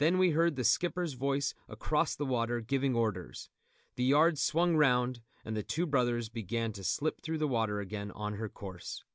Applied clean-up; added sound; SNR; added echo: none; none; none; none.